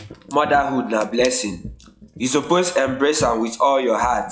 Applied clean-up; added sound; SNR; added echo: classical method log-MMSE.